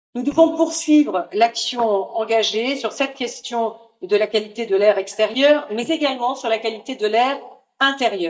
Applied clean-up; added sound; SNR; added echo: neural mask model DeepFilterNet 3.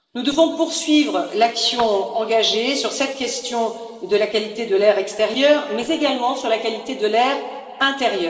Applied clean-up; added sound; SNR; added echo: neural separator model SepFormer DNS4.